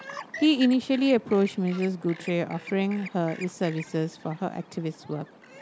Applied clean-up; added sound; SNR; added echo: none; Chirp, tweet; 17 dB; none.